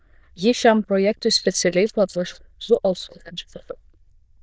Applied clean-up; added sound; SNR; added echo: neural diffusion model UNIVERSE++.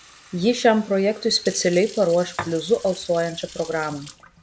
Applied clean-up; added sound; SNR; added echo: none; Fill (with liquid) / Sink (filling or washing); 17 dB; none.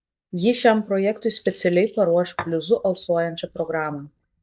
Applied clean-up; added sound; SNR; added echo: neural mask model DeepFilterNet 3.